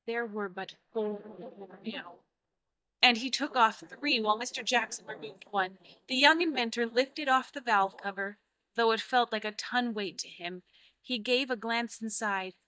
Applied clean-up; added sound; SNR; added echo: neural mask model DeepFilterNet 3.